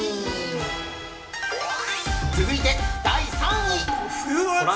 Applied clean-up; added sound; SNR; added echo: none; Cupboard open or close / Door; 19 dB; reverberation time 0.6 s.